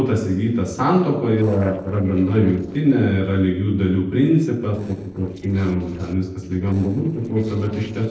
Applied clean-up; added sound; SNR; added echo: neural separator model SepFormer DNS4.